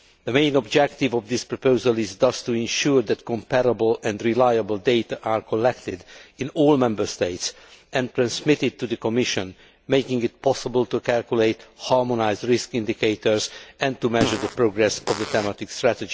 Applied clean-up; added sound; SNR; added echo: none; Fart; 8 dB; none.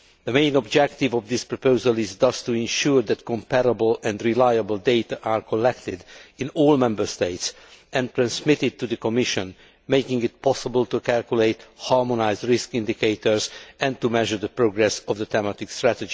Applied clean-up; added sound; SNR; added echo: none; none; none; none.